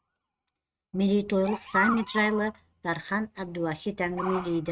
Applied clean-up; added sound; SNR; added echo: neural mask model RNNoise.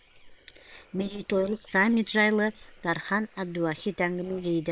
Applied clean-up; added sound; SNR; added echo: neural separator model SepFormer WHAM!.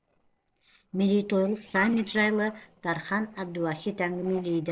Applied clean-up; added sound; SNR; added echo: neural separator model SepFormer DNS4.